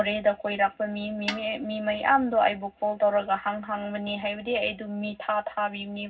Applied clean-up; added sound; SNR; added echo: none; Snare drum; 10 dB; reverberation time 0.4 s.